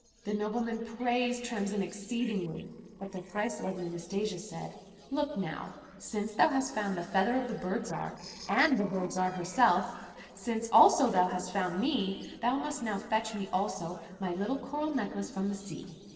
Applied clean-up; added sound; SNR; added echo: neural separator model SepFormer DNS4.